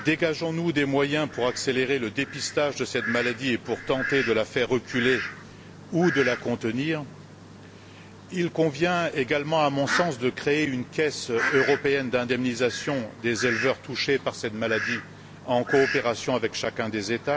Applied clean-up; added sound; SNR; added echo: none; Fowl; 9 dB; none.